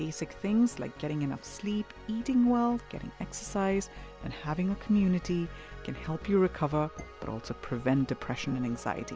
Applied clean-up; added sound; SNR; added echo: none; Dishes, pots, and pans; 18 dB; none.